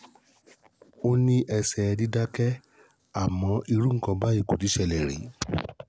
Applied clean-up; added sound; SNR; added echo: none; none; none; none.